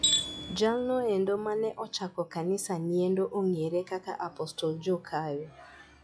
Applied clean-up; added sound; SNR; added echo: classical method log-MMSE.